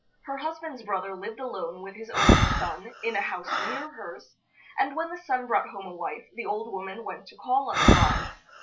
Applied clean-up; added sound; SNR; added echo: none; Breathing; -3 dB; none.